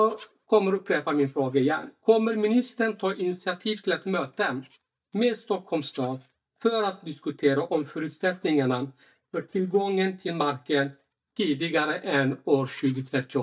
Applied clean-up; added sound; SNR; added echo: neural mask model DeepFilterNet 3.